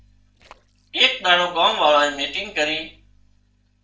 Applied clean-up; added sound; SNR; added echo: neural separator model SepFormer DNS4.